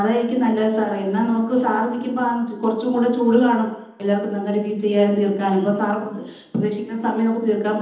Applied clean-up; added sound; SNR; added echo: none; none; none; reverberation time 1.3 s.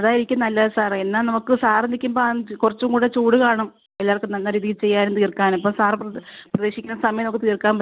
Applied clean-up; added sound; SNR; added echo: none; none; none; none.